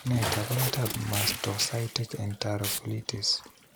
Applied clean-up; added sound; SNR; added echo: none; Bathtub (filling or washing) / Splash, splatter + Packing tape, duct tape; 5 dB; none.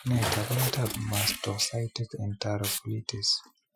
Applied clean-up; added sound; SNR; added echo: classical method Wiener filter.